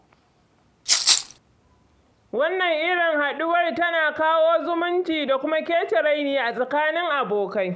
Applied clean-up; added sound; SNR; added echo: none; Rattle (instrument); -3 dB; none.